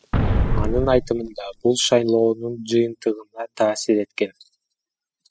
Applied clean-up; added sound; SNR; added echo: classical method spectral subtraction.